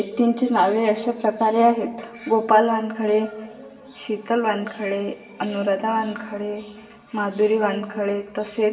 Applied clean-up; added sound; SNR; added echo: none; none; none; reverberation time 2.5 s.